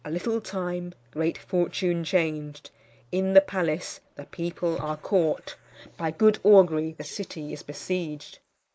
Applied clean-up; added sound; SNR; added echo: neural mask model Resemble Enhance denoiser.